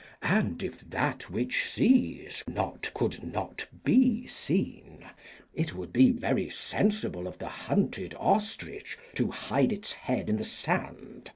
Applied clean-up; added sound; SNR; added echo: neural mask model Resemble Enhance denoiser.